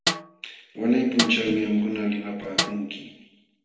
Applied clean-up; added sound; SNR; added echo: none; Snare drum; 4 dB; reverberation time 1.1 s.